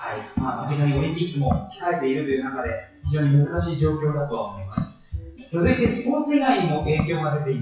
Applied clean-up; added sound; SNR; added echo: classical method WPE with log-MMSE.